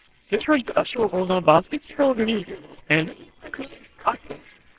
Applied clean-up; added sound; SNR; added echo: neural separator model SepFormer WHAMR!.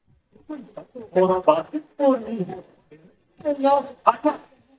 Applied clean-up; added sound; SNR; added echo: neural mask model DeepFilterNet 3.